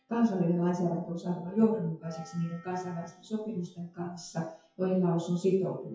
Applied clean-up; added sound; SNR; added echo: classical method WPE with log-MMSE.